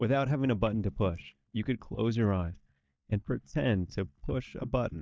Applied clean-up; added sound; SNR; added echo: neural mask model DeepFilterNet 3.